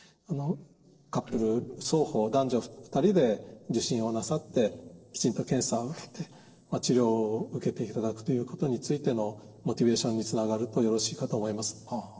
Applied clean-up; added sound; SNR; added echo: neural separator model SepFormer DNS4.